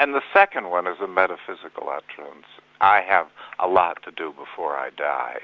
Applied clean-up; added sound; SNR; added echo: none; none; none; none.